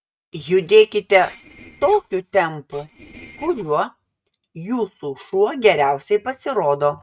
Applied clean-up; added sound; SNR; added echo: neural mask model RNNoise.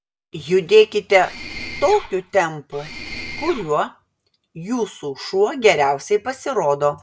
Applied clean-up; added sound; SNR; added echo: none; Mechanisms; 12 dB; none.